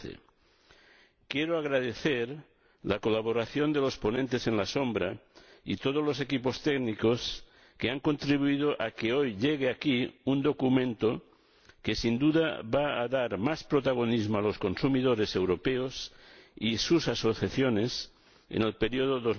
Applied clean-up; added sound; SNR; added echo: none; none; none; none.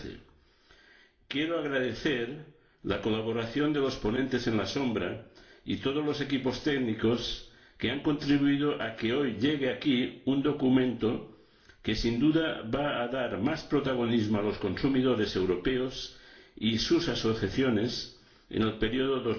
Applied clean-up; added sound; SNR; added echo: none; none; none; reverberation time 0.5 s.